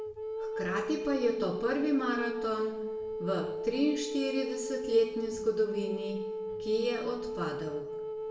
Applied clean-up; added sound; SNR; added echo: none; Wind instrument, woodwind instrument; 4 dB; reverberation time 0.7 s.